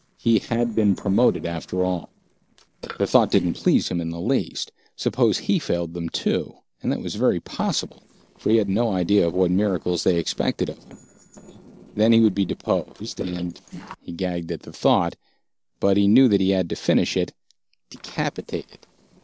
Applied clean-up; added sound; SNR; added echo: neural separator model SepFormer DNS4.